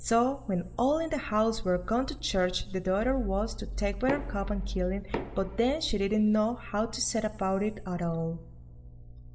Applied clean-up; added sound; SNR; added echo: none; Knock; 11 dB; reverberation time 1.0 s.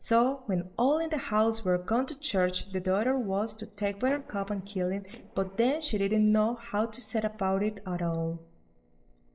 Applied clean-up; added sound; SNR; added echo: neural separator model SepFormer DNS4.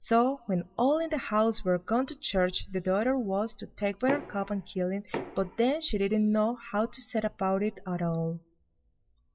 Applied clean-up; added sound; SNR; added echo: classical method WPE with log-MMSE.